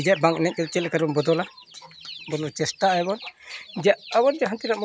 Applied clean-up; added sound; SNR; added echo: none; none; none; none.